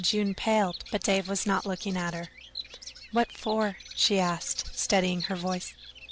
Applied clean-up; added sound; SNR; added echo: none; Bird vocalization, bird call, bird song; 15 dB; none.